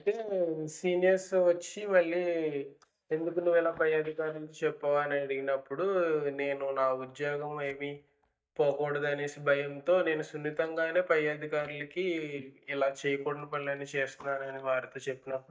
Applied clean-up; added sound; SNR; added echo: neural mask model DeepFilterNet 3.